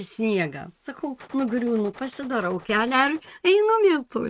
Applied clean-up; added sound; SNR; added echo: neural mask model RNNoise.